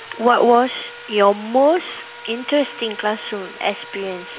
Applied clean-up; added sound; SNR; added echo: none; Sawing; 18 dB; none.